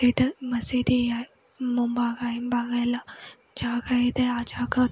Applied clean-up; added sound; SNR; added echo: none; none; none; none.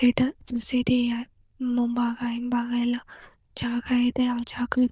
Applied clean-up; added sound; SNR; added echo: neural diffusion model UNIVERSE++.